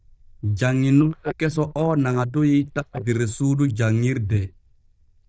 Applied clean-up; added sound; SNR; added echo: neural diffusion model UNIVERSE++.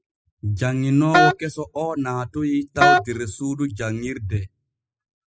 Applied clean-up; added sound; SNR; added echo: classical method spectral subtraction.